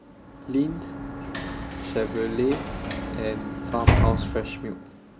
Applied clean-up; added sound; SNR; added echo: none; Sliding door / Slam; -2 dB; none.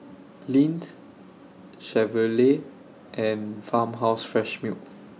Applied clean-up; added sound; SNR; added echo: none; none; none; none.